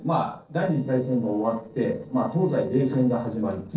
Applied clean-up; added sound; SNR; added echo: neural separator model SepFormer DNS4.